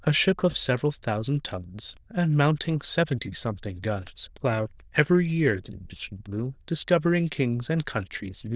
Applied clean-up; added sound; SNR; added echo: neural diffusion model UNIVERSE++.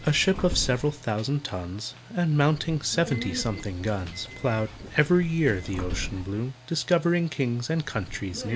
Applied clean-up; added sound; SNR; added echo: none; Subway, metro, underground; 12 dB; none.